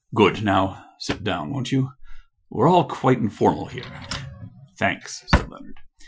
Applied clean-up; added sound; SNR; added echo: classical method Wiener filter.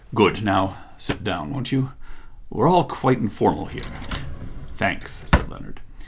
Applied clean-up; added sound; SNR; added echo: none; Drawer open or close; 6 dB; none.